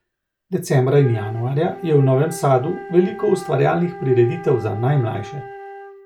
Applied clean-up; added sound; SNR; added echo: none; Wind instrument, woodwind instrument; 16 dB; none.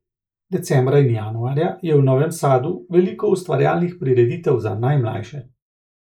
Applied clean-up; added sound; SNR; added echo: neural mask model Resemble Enhance denoiser.